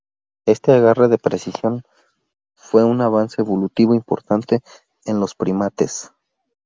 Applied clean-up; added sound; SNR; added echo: none; none; none; none.